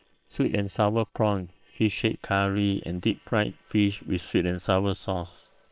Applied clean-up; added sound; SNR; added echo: neural separator model SepFormer WHAM!.